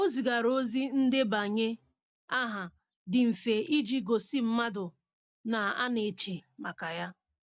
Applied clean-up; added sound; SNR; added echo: none; none; none; none.